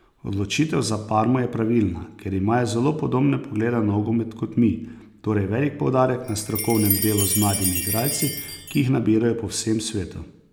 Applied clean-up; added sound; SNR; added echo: none; Chime; 6 dB; none.